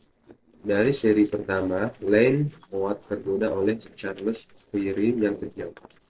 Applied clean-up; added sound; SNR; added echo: neural separator model SepFormer DNS4.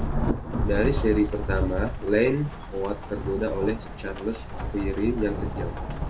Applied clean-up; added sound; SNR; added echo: none; Rain / Thunderstorm; 2 dB; none.